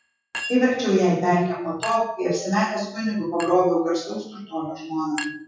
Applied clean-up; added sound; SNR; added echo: classical method WPE with log-MMSE.